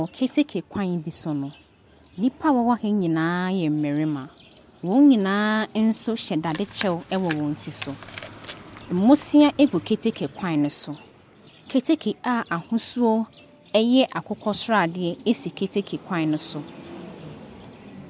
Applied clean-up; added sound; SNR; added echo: none; Chewing, mastication; 16 dB; none.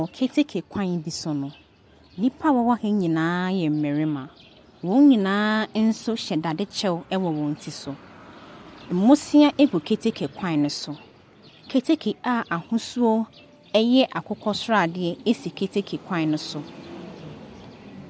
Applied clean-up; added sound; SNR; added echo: none; none; none; none.